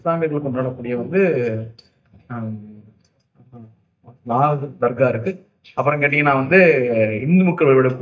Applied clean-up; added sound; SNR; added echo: neural mask model DeepFilterNet 3.